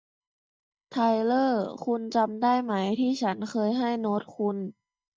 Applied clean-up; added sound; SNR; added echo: neural mask model DeepFilterNet 3.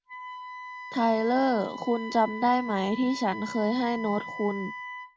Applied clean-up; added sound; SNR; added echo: none; Wind instrument, woodwind instrument; 12 dB; none.